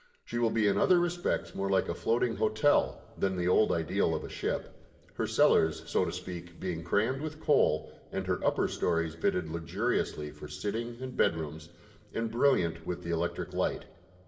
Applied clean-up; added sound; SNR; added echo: none; none; none; reverberation time 2.5 s.